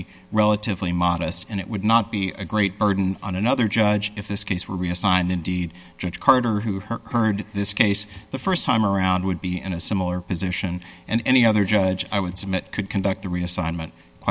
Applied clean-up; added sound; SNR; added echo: none; none; none; none.